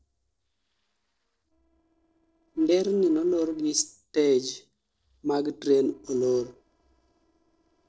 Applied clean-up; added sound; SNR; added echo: neural separator model SepFormer DNS4.